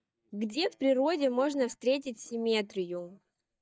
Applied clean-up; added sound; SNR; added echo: neural mask model DeepFilterNet 3.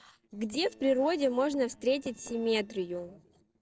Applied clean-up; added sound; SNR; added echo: neural separator model SepFormer DNS4.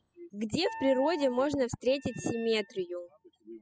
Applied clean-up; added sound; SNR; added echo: classical method spectral subtraction.